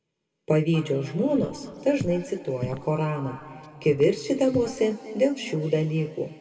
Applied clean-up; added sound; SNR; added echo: none; Walk, footsteps; 15 dB; reverberation time 2.5 s.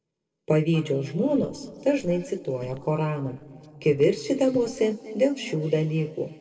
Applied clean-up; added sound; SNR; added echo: neural separator model SepFormer DNS4.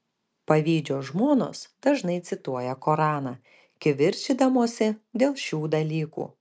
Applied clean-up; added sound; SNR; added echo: none; none; none; none.